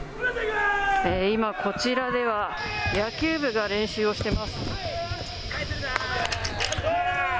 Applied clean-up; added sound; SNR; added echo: none; Guitar; 12 dB; none.